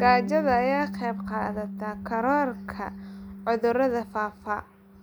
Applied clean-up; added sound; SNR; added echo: none; Bass guitar; 9 dB; none.